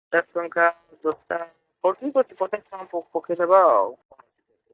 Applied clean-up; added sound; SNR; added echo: neural mask model DeepFilterNet 3.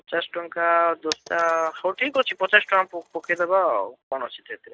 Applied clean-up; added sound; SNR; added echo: neural mask model RNNoise.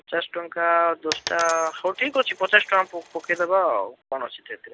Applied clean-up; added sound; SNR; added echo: none; Coin (dropping); 14 dB; none.